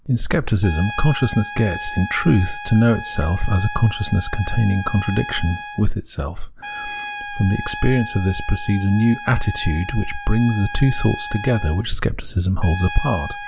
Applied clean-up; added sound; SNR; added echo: none; Trumpet; 13 dB; none.